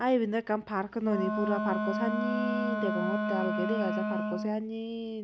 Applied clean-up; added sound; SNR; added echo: none; Wind instrument, woodwind instrument; 0 dB; none.